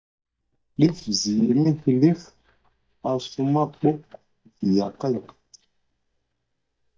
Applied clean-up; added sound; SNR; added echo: neural mask model DeepFilterNet 3.